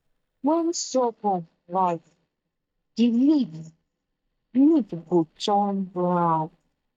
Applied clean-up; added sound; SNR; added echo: neural mask model DeepFilterNet 3.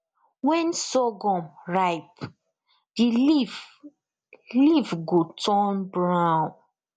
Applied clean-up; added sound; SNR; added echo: none; none; none; none.